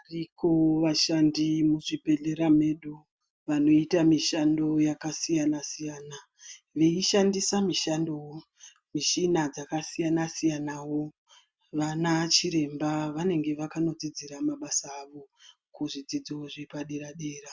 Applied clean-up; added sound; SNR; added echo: none; none; none; none.